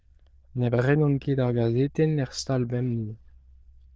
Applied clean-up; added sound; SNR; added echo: neural diffusion model UNIVERSE++.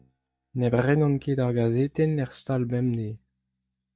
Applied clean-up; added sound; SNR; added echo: neural mask model DeepFilterNet 3.